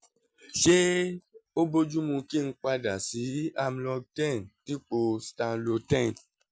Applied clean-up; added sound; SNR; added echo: none; none; none; none.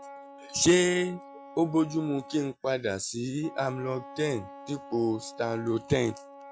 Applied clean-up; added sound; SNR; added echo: none; Wind instrument, woodwind instrument; 17 dB; none.